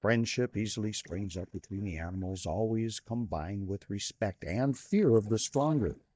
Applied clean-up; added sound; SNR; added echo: neural mask model DeepFilterNet 3.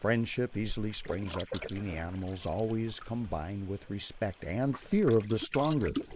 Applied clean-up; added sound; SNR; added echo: neural mask model Resemble Enhance denoiser.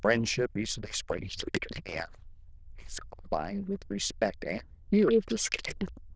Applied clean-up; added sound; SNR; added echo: neural diffusion model UNIVERSE++.